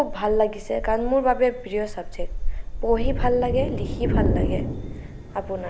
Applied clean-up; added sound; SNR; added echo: none; Thunder; 1 dB; none.